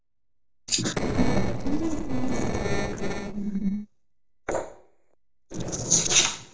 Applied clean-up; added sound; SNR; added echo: neural separator model SepFormer DNS4.